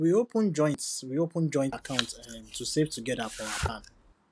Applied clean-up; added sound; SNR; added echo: none; Domestic sounds, home sounds; 8 dB; none.